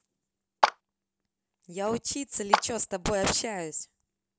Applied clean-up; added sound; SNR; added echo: none; Clapping; -1 dB; none.